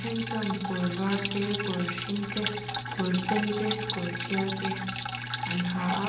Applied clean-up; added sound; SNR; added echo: none; Drip; 1 dB; reverberation time 0.9 s.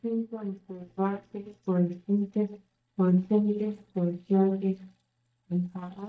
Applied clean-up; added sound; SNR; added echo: neural mask model DeepFilterNet 3.